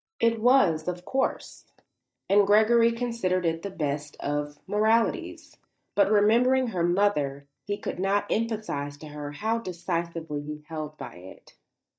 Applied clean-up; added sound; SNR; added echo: neural mask model DeepFilterNet 3.